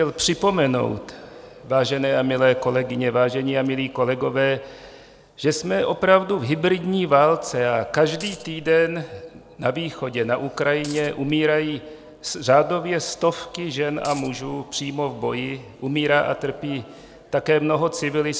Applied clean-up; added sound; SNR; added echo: none; Coin (dropping); 18 dB; none.